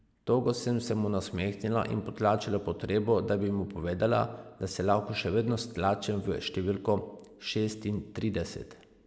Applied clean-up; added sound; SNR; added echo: none; none; none; none.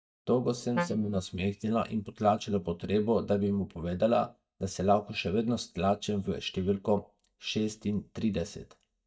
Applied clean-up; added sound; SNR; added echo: neural mask model DeepFilterNet 3.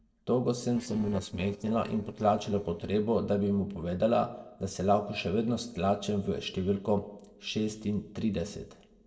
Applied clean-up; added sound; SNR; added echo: neural separator model SepFormer DNS4.